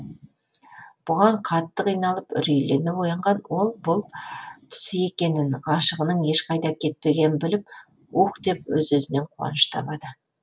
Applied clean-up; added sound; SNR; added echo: none; none; none; none.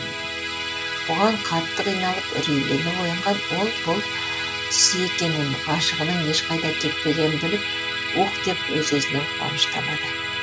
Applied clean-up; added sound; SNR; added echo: none; Musical instrument; 2 dB; none.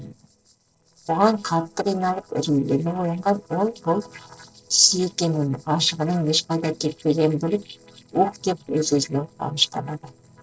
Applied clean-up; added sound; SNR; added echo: neural separator model SepFormer DNS4.